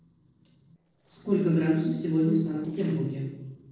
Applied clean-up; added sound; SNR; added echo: neural separator model SepFormer DNS4.